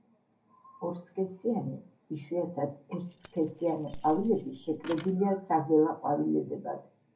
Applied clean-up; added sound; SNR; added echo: none; Keys jangling; 15 dB; reverberation time 0.3 s.